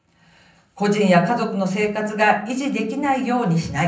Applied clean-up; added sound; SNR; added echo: none; none; none; reverberation time 0.6 s.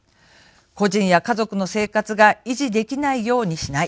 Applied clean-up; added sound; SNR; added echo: none; none; none; none.